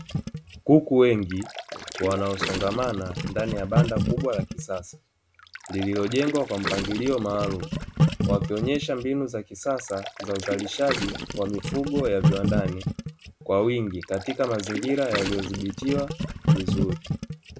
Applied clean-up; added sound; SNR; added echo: none; Gurgling; 2 dB; none.